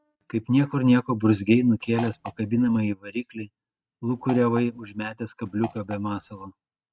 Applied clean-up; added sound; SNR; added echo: neural mask model RNNoise.